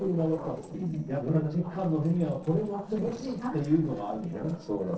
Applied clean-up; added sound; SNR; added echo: neural separator model SepFormer DNS4.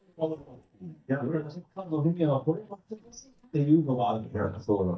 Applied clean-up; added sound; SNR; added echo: neural mask model DeepFilterNet 3.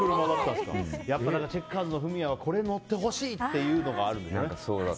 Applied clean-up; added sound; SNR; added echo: none; none; none; none.